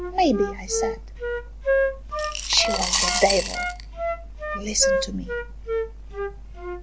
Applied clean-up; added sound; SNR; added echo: none; Wind instrument, woodwind instrument + Coin (dropping) / Glass; 0 dB; none.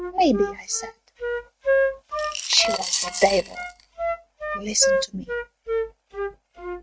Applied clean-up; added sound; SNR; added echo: neural mask model RNNoise.